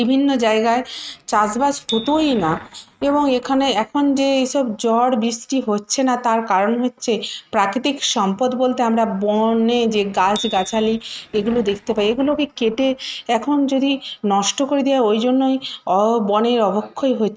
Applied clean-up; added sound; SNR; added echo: neural mask model RNNoise.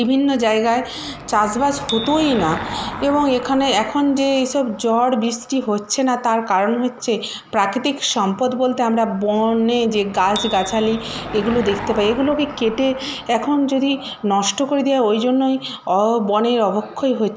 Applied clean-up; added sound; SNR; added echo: none; Car passing by / Engine + Bicycle bell; 15 dB; none.